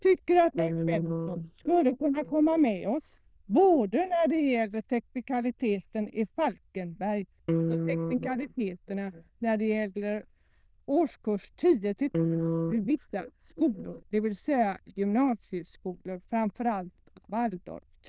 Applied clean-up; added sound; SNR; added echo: neural diffusion model UNIVERSE++.